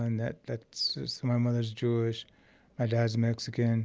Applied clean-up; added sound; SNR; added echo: none; none; none; none.